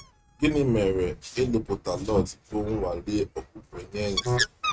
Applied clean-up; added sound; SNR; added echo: neural mask model RNNoise.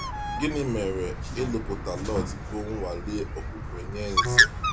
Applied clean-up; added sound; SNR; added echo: none; Bird; -3 dB; none.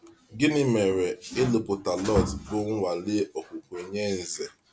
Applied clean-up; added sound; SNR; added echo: none; none; none; none.